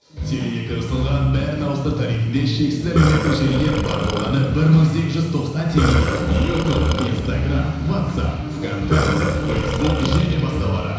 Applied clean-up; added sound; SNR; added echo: none; Burping, eructation; 4 dB; reverberation time 1.0 s.